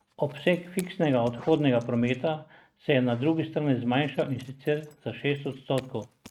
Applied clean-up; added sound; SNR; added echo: neural mask model RNNoise.